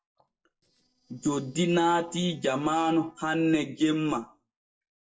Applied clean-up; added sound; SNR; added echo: neural separator model SepFormer DNS4.